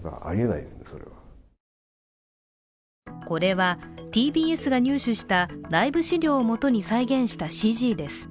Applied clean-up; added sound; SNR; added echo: none; none; none; none.